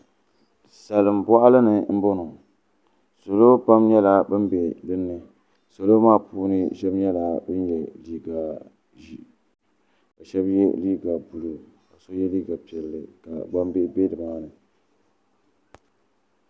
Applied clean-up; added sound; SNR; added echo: none; none; none; none.